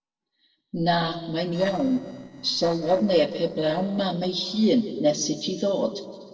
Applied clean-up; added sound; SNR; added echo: neural separator model SepFormer DNS4.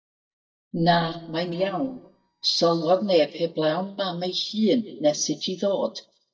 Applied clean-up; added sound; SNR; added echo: neural mask model DeepFilterNet 3.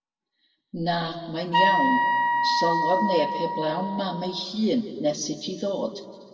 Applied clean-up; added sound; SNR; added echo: none; Wind instrument, woodwind instrument; -3 dB; reverberation time 1.6 s.